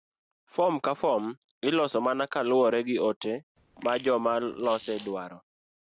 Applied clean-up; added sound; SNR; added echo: none; Fart; 18 dB; none.